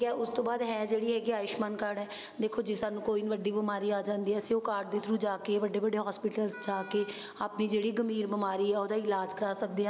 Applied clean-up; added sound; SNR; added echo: none; Wind instrument, woodwind instrument; 18 dB; none.